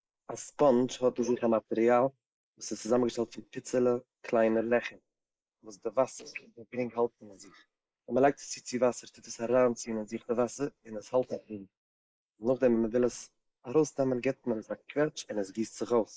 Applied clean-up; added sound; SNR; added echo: neural mask model Resemble Enhance denoiser.